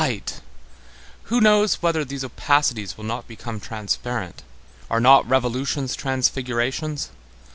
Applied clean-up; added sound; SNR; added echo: none; none; none; none.